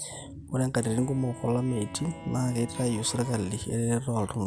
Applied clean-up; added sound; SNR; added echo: none; Bowed string instrument; 18 dB; none.